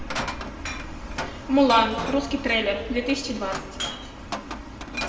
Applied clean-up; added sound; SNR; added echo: none; Glass; 9 dB; reverberation time 1.6 s.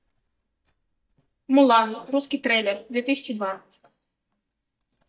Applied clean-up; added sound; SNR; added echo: neural mask model DeepFilterNet 3.